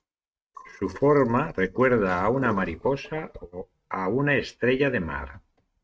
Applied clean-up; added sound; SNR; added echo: neural mask model RNNoise.